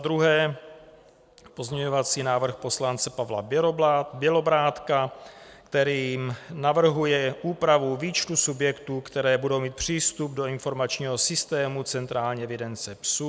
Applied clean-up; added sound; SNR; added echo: none; none; none; none.